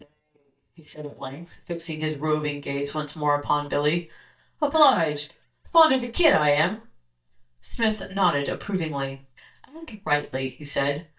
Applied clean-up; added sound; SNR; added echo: neural mask model DeepFilterNet 3.